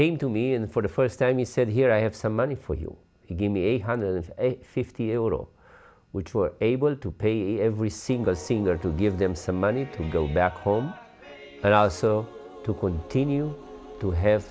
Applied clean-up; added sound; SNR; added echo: none; none; none; none.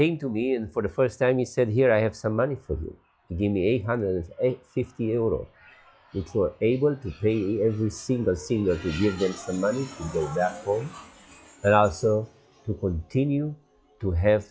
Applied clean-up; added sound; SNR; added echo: classical method log-MMSE.